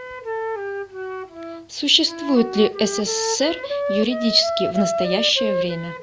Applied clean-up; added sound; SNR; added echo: none; Wind instrument, woodwind instrument; 4 dB; none.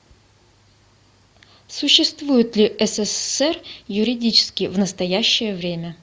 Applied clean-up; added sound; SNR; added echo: none; none; none; none.